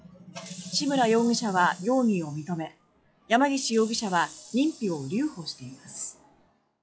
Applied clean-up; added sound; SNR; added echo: classical method log-MMSE.